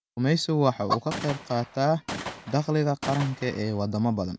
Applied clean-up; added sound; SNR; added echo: none; Gunshot, gunfire; 11 dB; none.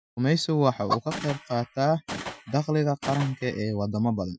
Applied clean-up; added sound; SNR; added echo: classical method Wiener filter.